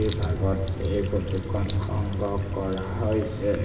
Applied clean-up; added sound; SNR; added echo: none; Sink (filling or washing) / Water tap, faucet; 12 dB; reverberation time 1.2 s.